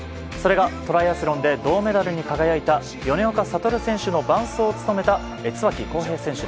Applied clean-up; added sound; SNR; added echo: none; none; none; none.